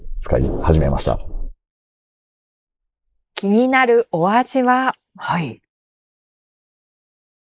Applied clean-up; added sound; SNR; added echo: neural mask model Resemble Enhance denoiser.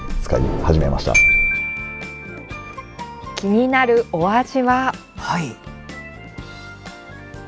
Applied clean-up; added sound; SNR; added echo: none; Glockenspiel; 2 dB; none.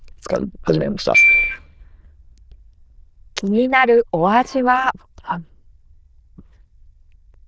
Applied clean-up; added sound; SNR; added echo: neural diffusion model UNIVERSE++.